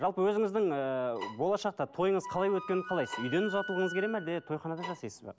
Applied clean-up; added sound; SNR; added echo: none; Bowed string instrument + Wind instrument, woodwind instrument; 10 dB; none.